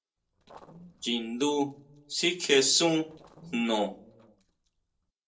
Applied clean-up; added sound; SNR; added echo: neural separator model SepFormer DNS4.